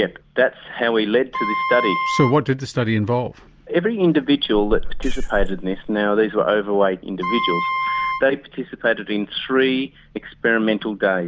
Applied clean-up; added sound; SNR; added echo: none; Meow + Wind instrument, woodwind instrument; 2 dB; none.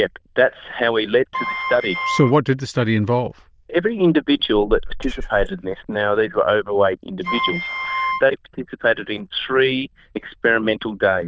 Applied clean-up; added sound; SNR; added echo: neural diffusion model UNIVERSE++.